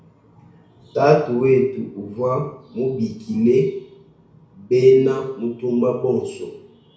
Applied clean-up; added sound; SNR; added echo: none; none; none; reverberation time 0.6 s.